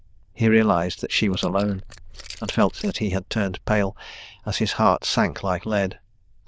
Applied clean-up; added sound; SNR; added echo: neural diffusion model UNIVERSE++.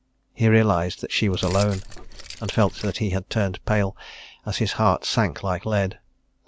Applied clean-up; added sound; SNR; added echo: none; Keys jangling; 13 dB; none.